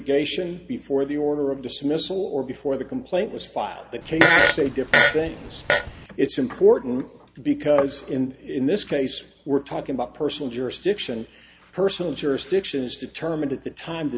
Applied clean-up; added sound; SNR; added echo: none; Fart; -4 dB; none.